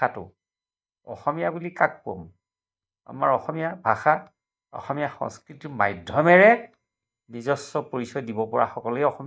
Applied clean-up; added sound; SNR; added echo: neural mask model DeepFilterNet 3.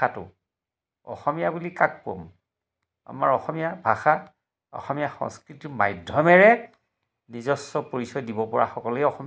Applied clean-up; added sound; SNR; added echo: none; none; none; none.